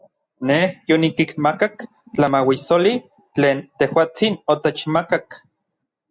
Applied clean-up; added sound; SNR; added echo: none; none; none; none.